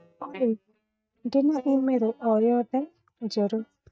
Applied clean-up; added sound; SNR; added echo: neural mask model DeepFilterNet 3.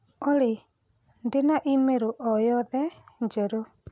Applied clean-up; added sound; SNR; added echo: none; none; none; none.